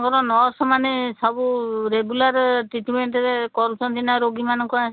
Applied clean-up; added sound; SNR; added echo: none; none; none; none.